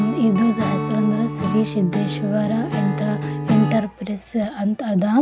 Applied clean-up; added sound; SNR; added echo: none; Acoustic guitar / Strum; 6 dB; none.